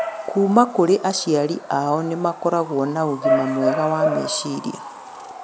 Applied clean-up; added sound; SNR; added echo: none; Bark / Motor vehicle (road) / Siren; 6 dB; none.